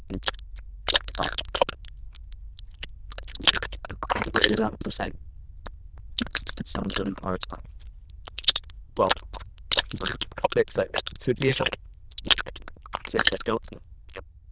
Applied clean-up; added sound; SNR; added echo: neural diffusion model UNIVERSE++.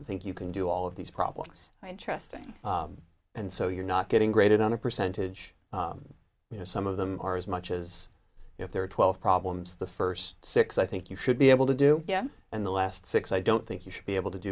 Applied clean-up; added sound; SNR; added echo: none; none; none; none.